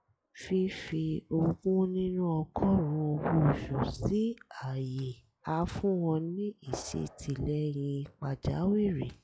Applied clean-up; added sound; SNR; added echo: classical method log-MMSE.